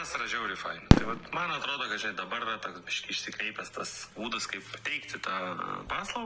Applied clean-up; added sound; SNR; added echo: none; Fireworks; -2 dB; none.